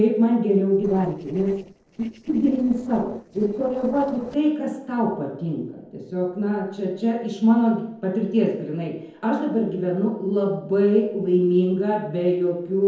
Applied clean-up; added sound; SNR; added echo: neural separator model SepFormer DNS4.